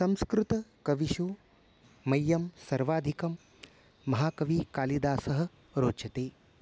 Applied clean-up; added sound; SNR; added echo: none; none; none; none.